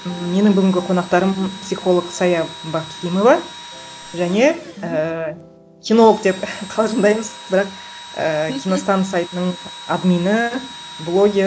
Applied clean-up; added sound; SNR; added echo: none; Engine / Drill; 17 dB; none.